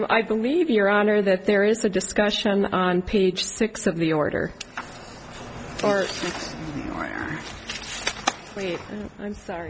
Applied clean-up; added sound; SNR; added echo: none; none; none; none.